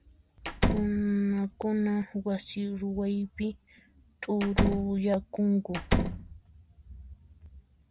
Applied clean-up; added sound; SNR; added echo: none; Slam; -1 dB; none.